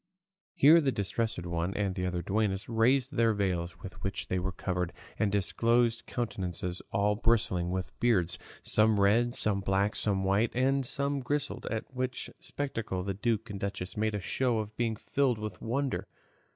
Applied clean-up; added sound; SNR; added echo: none; none; none; none.